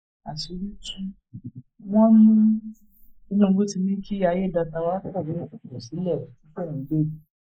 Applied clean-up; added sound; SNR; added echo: neural mask model Resemble Enhance denoiser.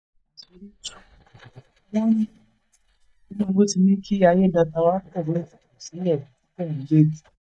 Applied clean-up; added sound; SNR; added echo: neural mask model DeepFilterNet 3.